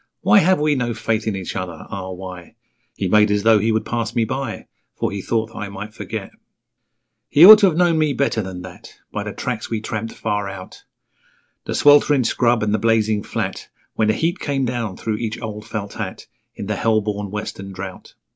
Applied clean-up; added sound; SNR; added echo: none; none; none; none.